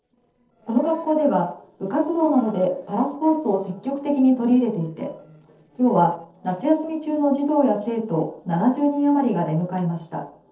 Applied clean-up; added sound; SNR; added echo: neural separator model SepFormer DNS4.